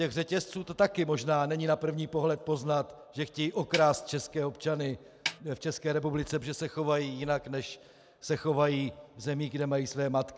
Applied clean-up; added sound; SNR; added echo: none; Snare drum; 10 dB; none.